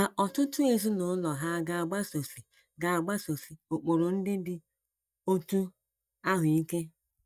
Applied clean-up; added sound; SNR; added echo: neural mask model DeepFilterNet 3.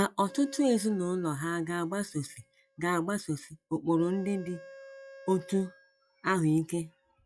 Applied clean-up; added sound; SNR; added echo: classical method log-MMSE.